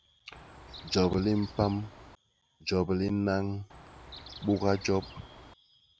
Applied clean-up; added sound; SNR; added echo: none; Chirp, tweet; 17 dB; none.